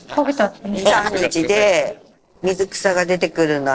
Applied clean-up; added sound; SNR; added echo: neural separator model SepFormer DNS4.